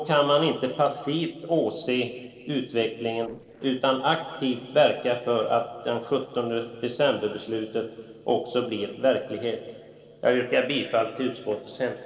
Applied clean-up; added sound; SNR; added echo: neural separator model SepFormer DNS4.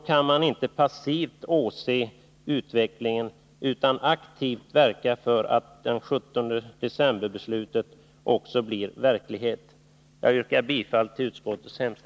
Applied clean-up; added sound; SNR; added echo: none; none; none; none.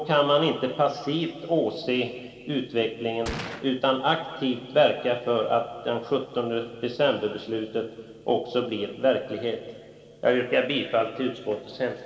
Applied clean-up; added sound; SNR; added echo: none; Gunshot, gunfire; 12 dB; reverberation time 2.1 s.